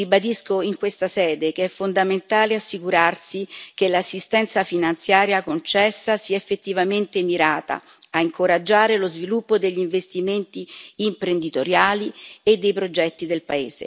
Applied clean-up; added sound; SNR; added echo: none; none; none; none.